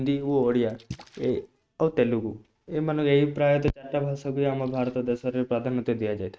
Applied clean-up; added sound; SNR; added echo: neural mask model RNNoise.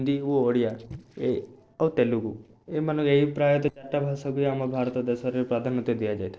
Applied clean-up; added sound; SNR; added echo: neural separator model SepFormer DNS4.